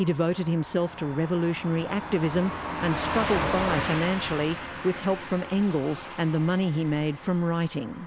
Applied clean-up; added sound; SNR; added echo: none; Car passing by / Truck; 8 dB; none.